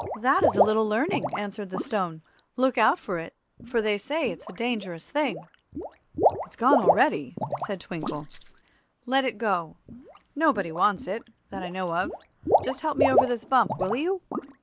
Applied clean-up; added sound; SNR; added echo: neural mask model Resemble Enhance denoiser.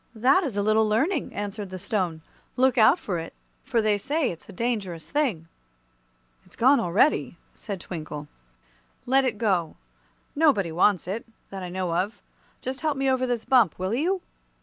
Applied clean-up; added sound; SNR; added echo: none; none; none; none.